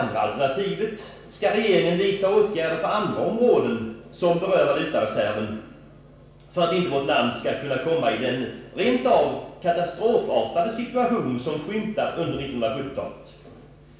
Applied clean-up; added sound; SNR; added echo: none; none; none; reverberation time 0.7 s.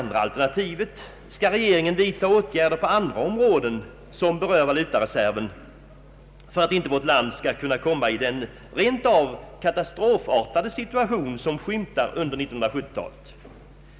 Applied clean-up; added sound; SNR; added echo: none; none; none; none.